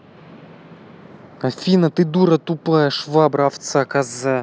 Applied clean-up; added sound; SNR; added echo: none; none; none; none.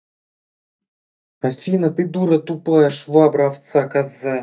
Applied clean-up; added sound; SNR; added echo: neural mask model DeepFilterNet 3.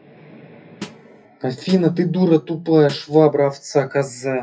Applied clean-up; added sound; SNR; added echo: classical method WPE with log-MMSE.